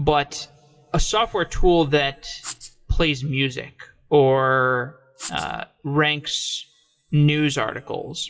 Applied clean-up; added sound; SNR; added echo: classical method WPE with log-MMSE.